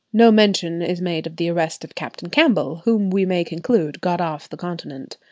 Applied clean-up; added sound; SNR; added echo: none; none; none; none.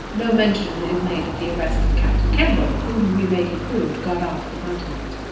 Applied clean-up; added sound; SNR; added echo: none; Stream; 0 dB; reverberation time 0.9 s.